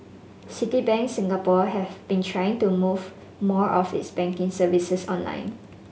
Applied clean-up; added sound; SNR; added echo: none; none; none; none.